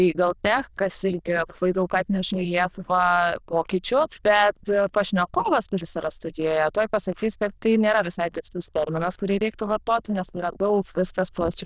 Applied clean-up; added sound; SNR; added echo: neural diffusion model UNIVERSE++.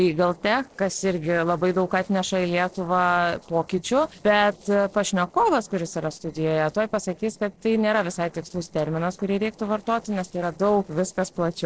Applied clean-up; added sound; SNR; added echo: neural separator model SepFormer DNS4.